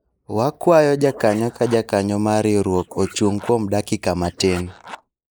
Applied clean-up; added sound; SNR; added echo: neural mask model Resemble Enhance denoiser.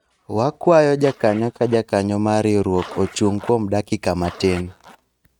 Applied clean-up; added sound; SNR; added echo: neural mask model RNNoise.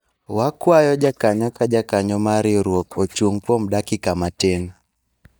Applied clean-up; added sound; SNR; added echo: neural mask model DeepFilterNet 3.